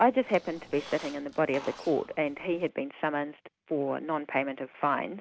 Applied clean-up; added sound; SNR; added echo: none; Squeak; 18 dB; none.